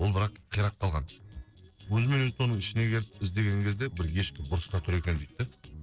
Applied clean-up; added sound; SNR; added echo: neural separator model SepFormer DNS4.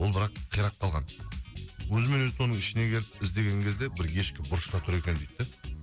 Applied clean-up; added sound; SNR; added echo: none; none; none; none.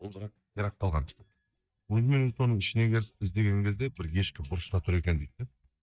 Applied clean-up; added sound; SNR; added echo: neural mask model DeepFilterNet 3.